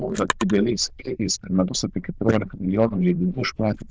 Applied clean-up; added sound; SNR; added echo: neural diffusion model UNIVERSE++.